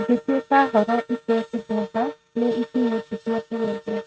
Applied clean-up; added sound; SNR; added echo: neural mask model RNNoise.